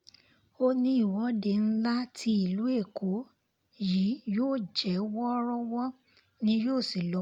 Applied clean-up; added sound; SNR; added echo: none; none; none; none.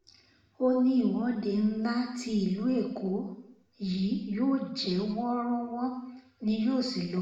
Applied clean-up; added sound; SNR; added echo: none; none; none; reverberation time 0.8 s.